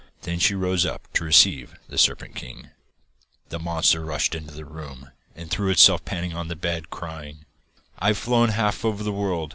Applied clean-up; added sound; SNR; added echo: none; none; none; none.